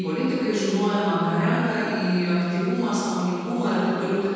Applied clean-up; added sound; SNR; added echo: none; none; none; reverberation time 2.1 s.